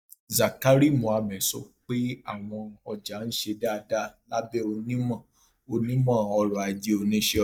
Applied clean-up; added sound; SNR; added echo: neural mask model DeepFilterNet 3.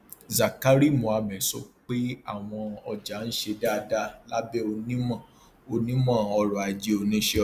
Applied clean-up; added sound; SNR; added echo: none; none; none; none.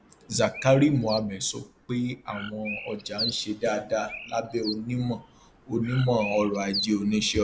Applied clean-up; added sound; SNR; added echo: none; Bird; 12 dB; none.